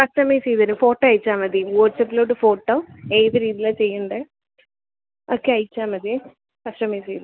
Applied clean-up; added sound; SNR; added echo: none; none; none; none.